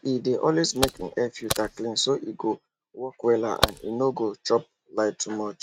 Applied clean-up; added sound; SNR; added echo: neural mask model RNNoise.